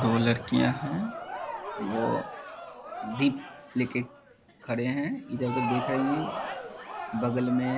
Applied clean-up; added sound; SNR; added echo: none; Crowd; 7 dB; none.